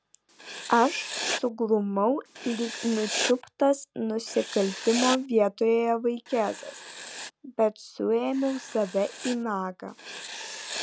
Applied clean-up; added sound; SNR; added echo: none; Writing; 10 dB; none.